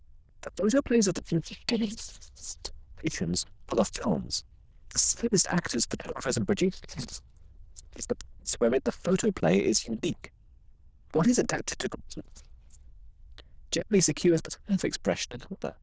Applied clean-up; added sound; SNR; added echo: neural diffusion model UNIVERSE++.